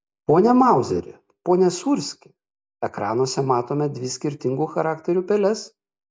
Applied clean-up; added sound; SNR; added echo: none; none; none; none.